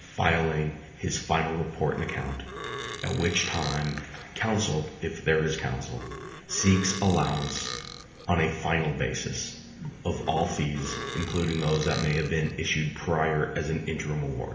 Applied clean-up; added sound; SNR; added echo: none; Burping, eructation; 12 dB; reverberation time 1.0 s.